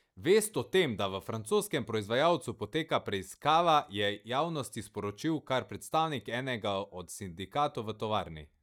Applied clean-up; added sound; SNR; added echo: neural mask model DeepFilterNet 3.